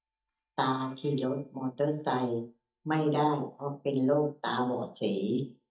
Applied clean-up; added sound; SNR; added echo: neural mask model DeepFilterNet 3.